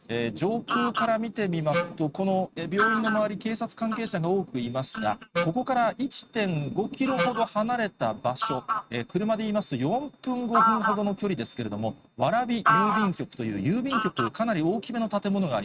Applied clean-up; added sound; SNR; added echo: neural mask model RNNoise.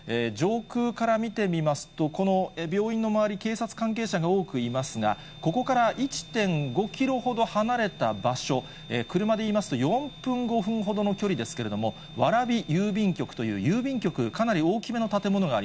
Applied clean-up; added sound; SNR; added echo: none; none; none; none.